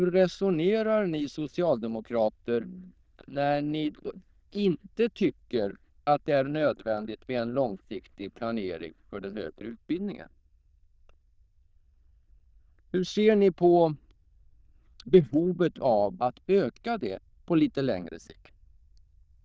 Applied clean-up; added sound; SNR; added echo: neural diffusion model UNIVERSE++.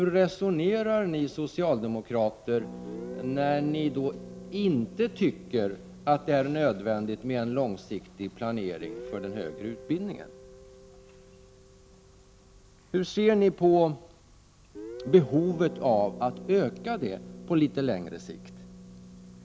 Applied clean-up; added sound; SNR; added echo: none; Guitar + Harp; 16 dB; none.